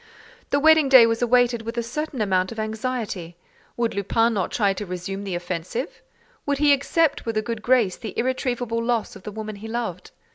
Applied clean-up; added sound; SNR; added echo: none; none; none; none.